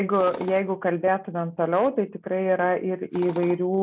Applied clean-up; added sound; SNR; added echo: none; Tools; 19 dB; none.